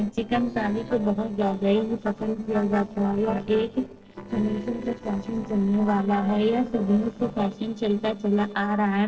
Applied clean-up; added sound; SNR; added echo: neural separator model SepFormer DNS4.